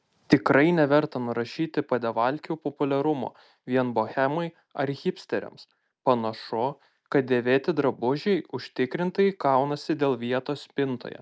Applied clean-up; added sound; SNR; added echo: none; none; none; none.